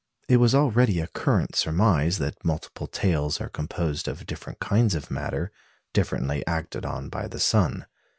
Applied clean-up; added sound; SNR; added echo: none; none; none; none.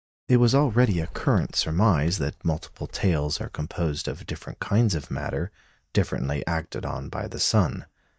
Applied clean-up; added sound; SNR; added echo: neural mask model DeepFilterNet 3.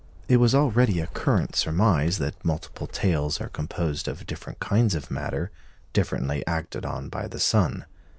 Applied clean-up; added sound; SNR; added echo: none; Bird; 17 dB; none.